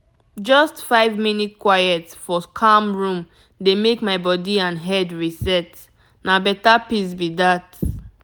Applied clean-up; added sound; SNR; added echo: none; none; none; none.